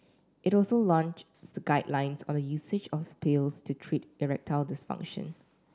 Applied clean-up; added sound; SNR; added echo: none; none; none; none.